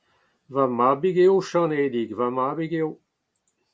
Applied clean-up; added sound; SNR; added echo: none; none; none; none.